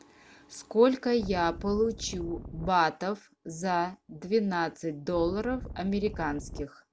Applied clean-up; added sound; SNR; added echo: none; Wind; 11 dB; none.